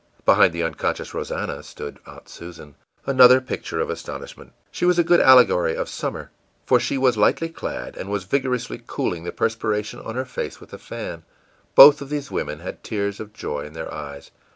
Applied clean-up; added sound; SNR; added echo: none; none; none; none.